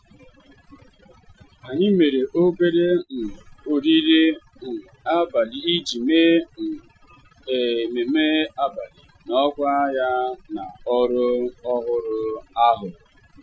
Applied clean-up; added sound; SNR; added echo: classical method Wiener filter.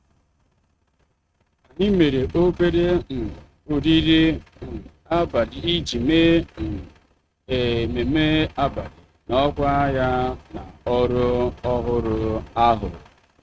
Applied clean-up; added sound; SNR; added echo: neural mask model RNNoise.